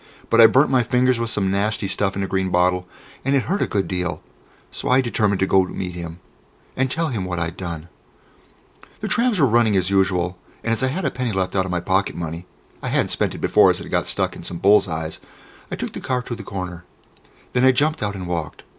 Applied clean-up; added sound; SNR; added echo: none; none; none; none.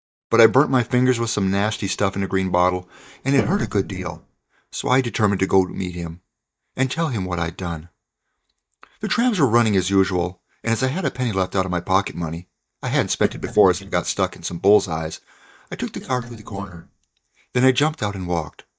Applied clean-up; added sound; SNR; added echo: neural mask model DeepFilterNet 3.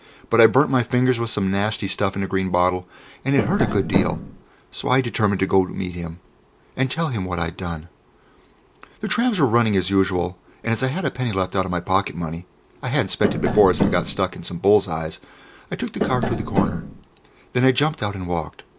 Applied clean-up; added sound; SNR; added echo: none; Tap; 1 dB; none.